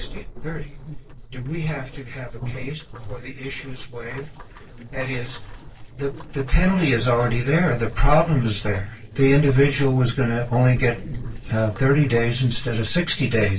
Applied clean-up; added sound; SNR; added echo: neural separator model SepFormer DNS4.